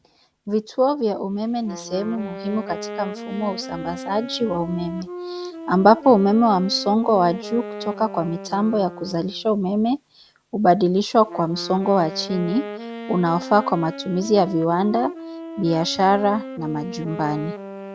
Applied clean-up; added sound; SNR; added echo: none; Wind instrument, woodwind instrument; 13 dB; none.